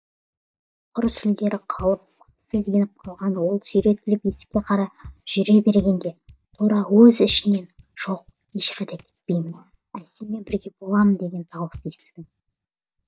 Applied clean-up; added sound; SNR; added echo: neural mask model DeepFilterNet 3.